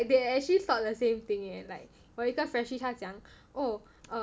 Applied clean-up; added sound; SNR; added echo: none; none; none; none.